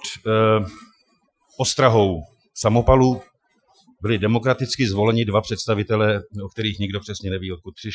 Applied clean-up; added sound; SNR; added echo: classical method Wiener filter.